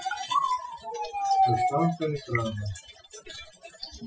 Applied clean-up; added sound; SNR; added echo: classical method Wiener filter.